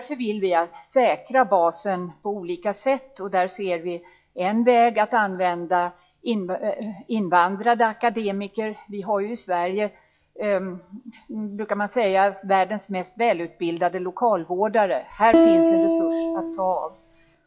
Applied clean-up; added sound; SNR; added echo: classical method log-MMSE.